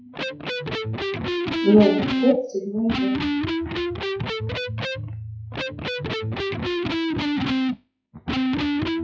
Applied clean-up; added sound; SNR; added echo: classical method WPE with log-MMSE.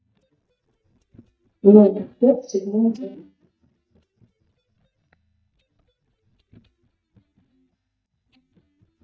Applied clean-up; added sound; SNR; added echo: neural mask model DeepFilterNet 3.